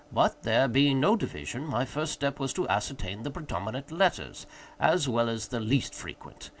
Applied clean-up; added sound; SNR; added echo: none; none; none; none.